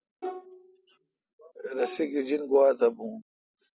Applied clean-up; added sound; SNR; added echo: none; Bowed string instrument; 13 dB; none.